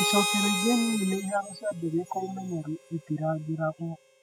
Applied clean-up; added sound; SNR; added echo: classical method spectral subtraction.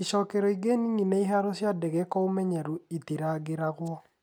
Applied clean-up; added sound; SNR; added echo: none; none; none; none.